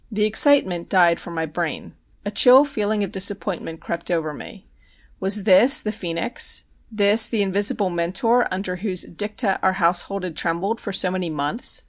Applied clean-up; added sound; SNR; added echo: none; none; none; none.